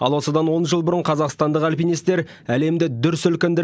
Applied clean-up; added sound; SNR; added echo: none; none; none; none.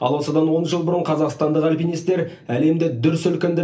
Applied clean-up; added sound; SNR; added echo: none; none; none; reverberation time 0.3 s.